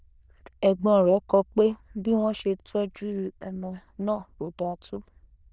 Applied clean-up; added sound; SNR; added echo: neural diffusion model UNIVERSE++.